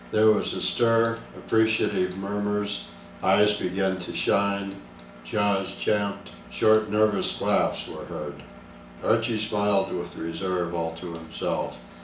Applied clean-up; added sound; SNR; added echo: none; Engine; 19 dB; reverberation time 0.7 s.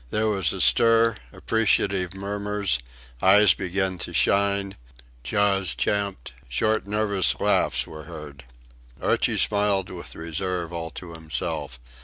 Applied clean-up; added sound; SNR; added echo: none; none; none; none.